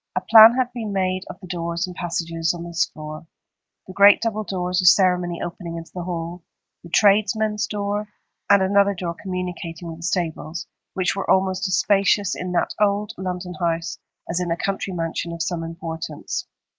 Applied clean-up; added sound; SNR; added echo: neural mask model Resemble Enhance denoiser.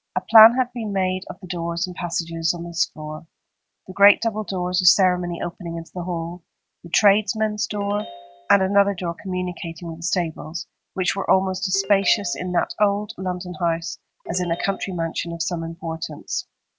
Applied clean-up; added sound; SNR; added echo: none; Ringtone; 17 dB; none.